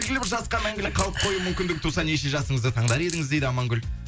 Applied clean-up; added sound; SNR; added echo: none; Coin (dropping); 10 dB; none.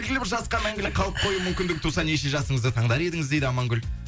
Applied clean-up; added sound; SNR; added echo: none; none; none; none.